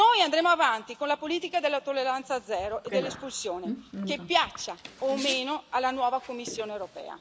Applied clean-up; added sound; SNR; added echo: none; Bicycle; 14 dB; none.